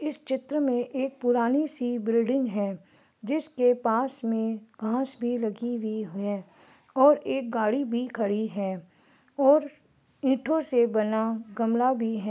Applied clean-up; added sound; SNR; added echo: none; none; none; none.